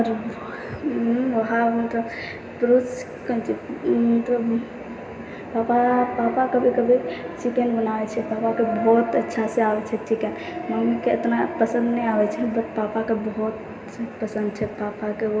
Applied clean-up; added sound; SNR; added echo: none; none; none; reverberation time 1.4 s.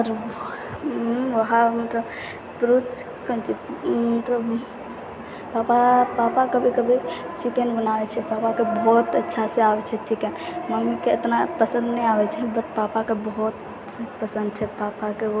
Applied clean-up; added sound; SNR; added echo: none; none; none; none.